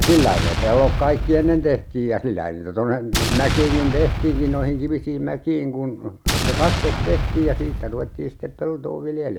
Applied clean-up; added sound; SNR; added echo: none; Explosion; 2 dB; none.